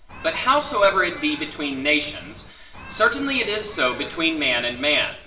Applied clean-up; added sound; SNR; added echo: none; Human group actions; 17 dB; reverberation time 0.7 s.